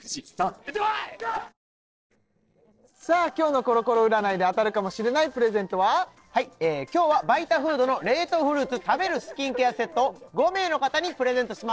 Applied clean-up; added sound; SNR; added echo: neural separator model SepFormer DNS4.